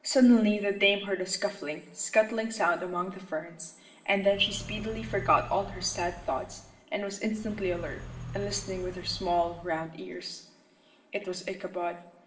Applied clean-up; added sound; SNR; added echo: none; Car; 13 dB; reverberation time 0.9 s.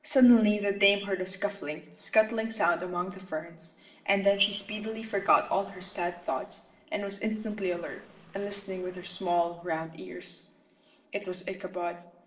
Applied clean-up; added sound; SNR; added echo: neural separator model SepFormer DNS4.